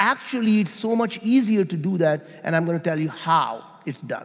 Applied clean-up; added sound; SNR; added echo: none; none; none; none.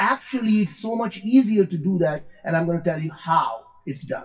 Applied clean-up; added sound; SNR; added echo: classical method WPE with log-MMSE.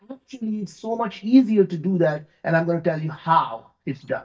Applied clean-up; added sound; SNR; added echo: neural mask model DeepFilterNet 3.